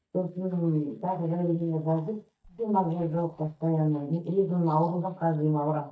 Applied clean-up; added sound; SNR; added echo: neural mask model DeepFilterNet 3.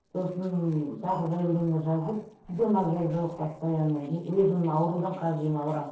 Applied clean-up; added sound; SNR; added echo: neural separator model SepFormer DNS4.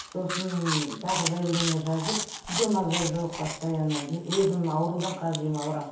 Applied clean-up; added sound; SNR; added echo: none; Chewing, mastication; 6 dB; reverberation time 0.6 s.